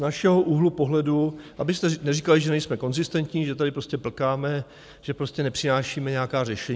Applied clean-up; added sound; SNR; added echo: none; none; none; none.